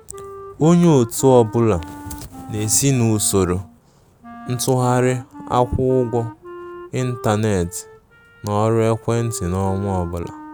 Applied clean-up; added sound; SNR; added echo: none; Wind instrument, woodwind instrument; 18 dB; none.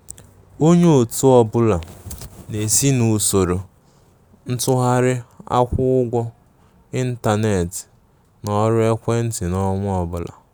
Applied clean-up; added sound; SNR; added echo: none; none; none; none.